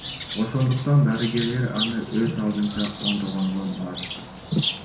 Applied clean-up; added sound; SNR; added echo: none; Bird; 9 dB; reverberation time 1.2 s.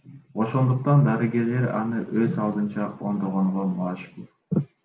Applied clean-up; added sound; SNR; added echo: none; none; none; none.